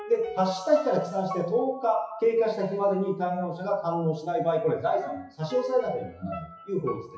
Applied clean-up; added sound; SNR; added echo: classical method WPE with log-MMSE.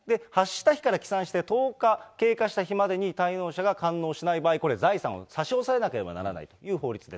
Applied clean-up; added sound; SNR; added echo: none; none; none; none.